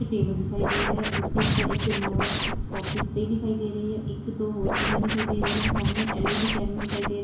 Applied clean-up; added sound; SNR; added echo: none; Scratching (performance technique); 0 dB; reverberation time 0.7 s.